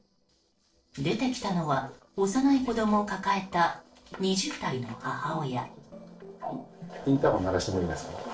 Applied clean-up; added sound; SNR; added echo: neural separator model SepFormer DNS4.